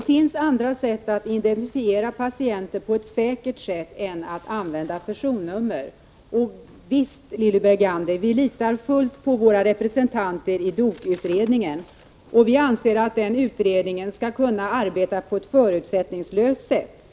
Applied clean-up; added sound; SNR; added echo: none; none; none; none.